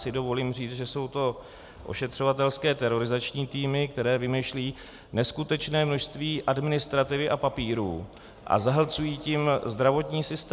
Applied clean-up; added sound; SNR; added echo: none; none; none; none.